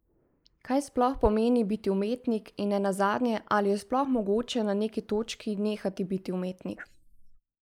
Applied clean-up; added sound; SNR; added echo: neural mask model Resemble Enhance denoiser.